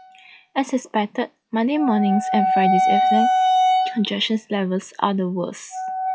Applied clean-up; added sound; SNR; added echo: classical method log-MMSE.